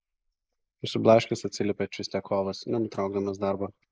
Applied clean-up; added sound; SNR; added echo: neural mask model Resemble Enhance denoiser.